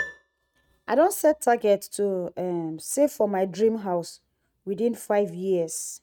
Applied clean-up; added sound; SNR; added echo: neural mask model RNNoise.